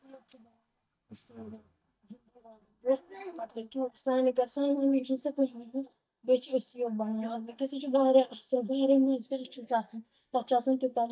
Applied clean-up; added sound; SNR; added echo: neural mask model DeepFilterNet 3.